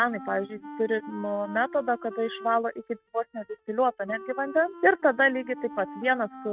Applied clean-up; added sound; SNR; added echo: neural mask model RNNoise.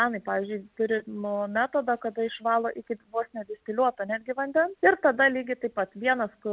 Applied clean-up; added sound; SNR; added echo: none; none; none; none.